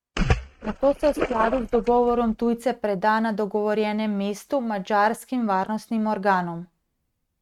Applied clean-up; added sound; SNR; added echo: neural mask model RNNoise.